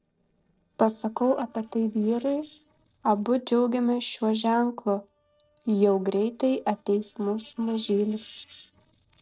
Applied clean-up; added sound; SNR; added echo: neural separator model SepFormer DNS4.